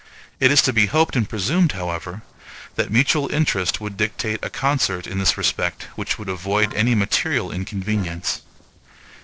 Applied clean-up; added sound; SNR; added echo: neural separator model SepFormer DNS4.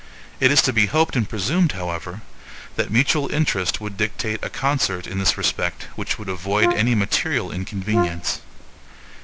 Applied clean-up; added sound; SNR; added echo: none; Brass instrument; 5 dB; none.